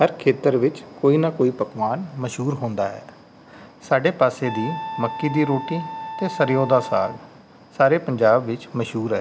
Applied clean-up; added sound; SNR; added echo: none; Wind instrument, woodwind instrument; 11 dB; none.